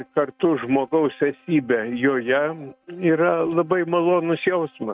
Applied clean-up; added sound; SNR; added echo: neural mask model RNNoise.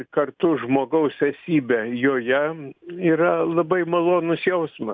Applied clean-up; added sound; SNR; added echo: none; none; none; none.